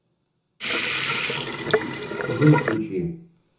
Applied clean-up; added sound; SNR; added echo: none; Sink (filling or washing) / Water tap, faucet; -2 dB; reverberation time 0.6 s.